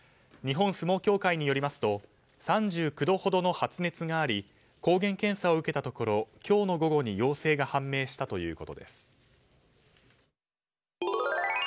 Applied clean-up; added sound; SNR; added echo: none; none; none; none.